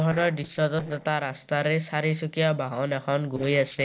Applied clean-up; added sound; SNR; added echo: neural separator model SepFormer DNS4.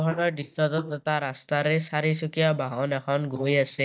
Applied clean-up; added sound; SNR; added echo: neural mask model DeepFilterNet 3.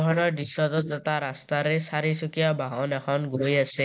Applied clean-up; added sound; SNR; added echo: neural mask model Resemble Enhance denoiser.